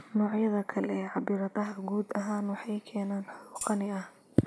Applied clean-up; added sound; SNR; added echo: none; Tambourine; 10 dB; none.